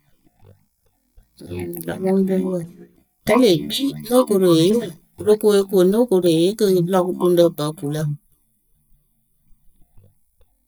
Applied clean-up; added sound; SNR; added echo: neural mask model DeepFilterNet 3.